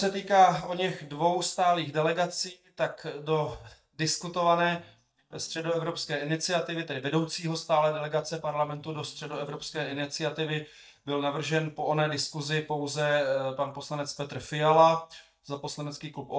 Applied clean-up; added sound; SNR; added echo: neural mask model DeepFilterNet 3.